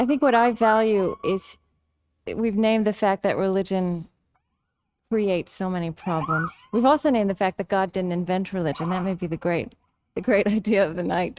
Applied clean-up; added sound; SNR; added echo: neural mask model RNNoise.